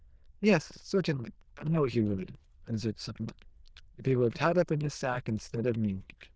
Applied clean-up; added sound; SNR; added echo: neural diffusion model UNIVERSE++.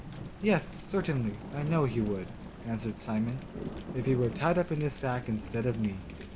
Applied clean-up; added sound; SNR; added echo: none; Thunder / Rain; 10 dB; none.